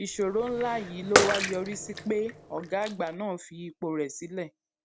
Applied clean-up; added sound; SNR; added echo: none; Bathtub (filling or washing) / Water / Splash, splatter; 0 dB; none.